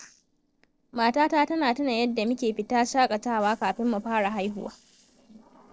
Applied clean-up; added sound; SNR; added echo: neural separator model SepFormer DNS4.